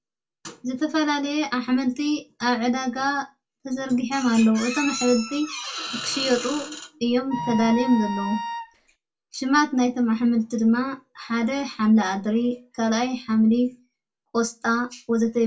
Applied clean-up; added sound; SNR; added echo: none; Wind instrument, woodwind instrument; 8 dB; reverberation time 0.2 s.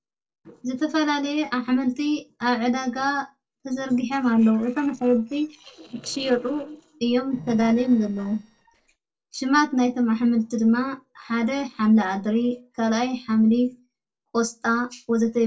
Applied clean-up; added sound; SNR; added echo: neural separator model SepFormer DNS4.